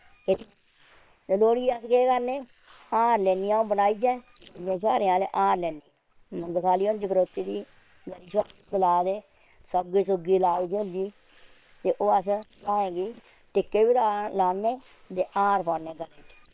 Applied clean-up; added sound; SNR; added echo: neural separator model SepFormer WHAM!.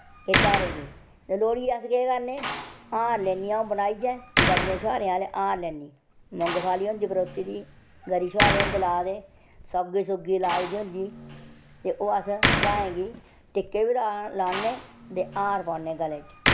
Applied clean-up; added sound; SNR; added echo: none; Slam; 3 dB; none.